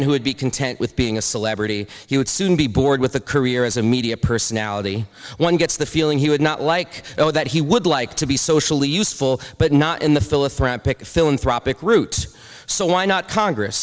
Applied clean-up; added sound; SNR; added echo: none; none; none; none.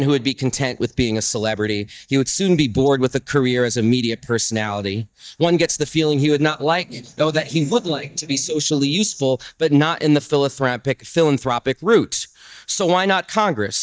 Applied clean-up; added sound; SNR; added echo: neural mask model DeepFilterNet 3.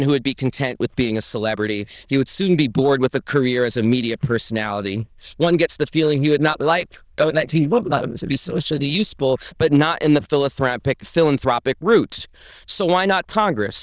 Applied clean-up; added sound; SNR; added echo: neural diffusion model UNIVERSE++.